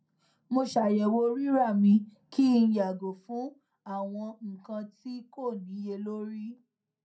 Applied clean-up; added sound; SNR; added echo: none; none; none; reverberation time 0.2 s.